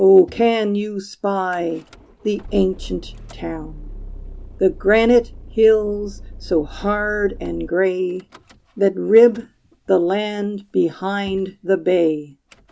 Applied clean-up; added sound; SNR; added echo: none; Idling / Engine starting / Door / Car; 18 dB; none.